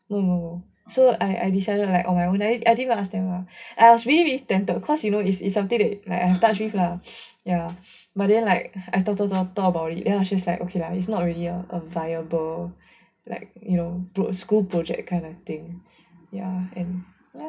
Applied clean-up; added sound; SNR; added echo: none; none; none; reverberation time 0.3 s.